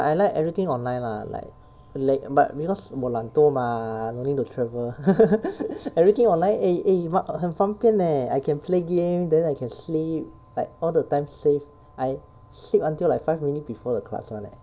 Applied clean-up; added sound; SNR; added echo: none; none; none; none.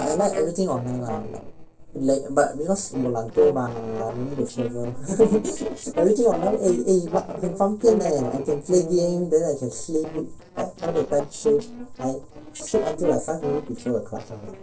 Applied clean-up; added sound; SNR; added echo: neural separator model SepFormer DNS4.